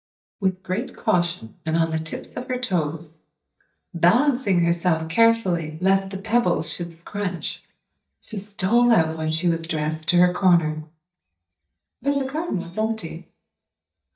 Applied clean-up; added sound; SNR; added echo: neural mask model DeepFilterNet 3.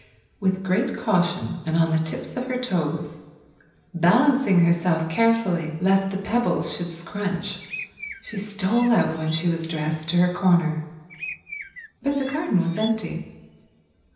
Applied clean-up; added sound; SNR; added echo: none; Bird; 15 dB; reverberation time 0.9 s.